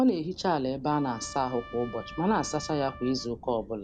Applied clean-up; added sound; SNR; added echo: none; Thunder / Rain + Trumpet; 16 dB; none.